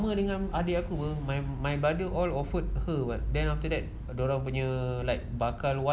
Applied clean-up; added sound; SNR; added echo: none; none; none; none.